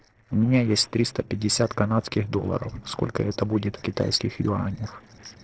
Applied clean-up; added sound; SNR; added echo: neural separator model SepFormer DNS4.